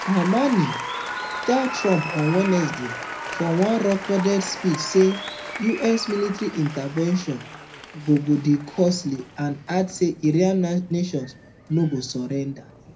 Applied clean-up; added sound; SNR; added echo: none; Applause; 11 dB; reverberation time 0.4 s.